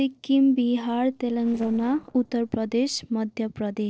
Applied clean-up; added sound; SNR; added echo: neural separator model SepFormer DNS4.